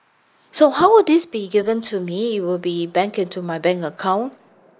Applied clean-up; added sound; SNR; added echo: neural mask model Resemble Enhance denoiser.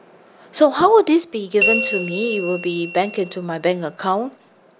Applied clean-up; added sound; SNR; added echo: none; Bell; 6 dB; none.